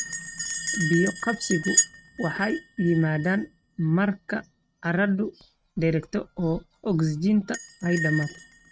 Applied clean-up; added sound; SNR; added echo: neural mask model RNNoise.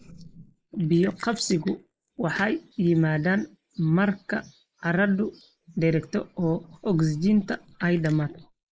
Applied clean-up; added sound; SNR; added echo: neural mask model Resemble Enhance denoiser.